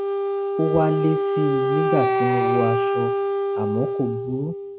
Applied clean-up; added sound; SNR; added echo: none; Wind instrument, woodwind instrument; -3 dB; none.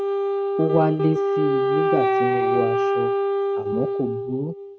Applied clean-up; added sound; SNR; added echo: neural mask model RNNoise.